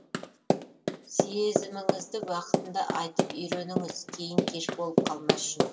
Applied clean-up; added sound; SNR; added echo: none; Run; -4 dB; reverberation time 2.2 s.